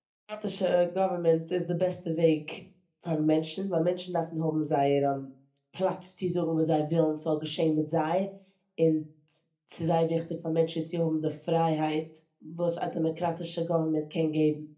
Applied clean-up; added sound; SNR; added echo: none; none; none; reverberation time 0.3 s.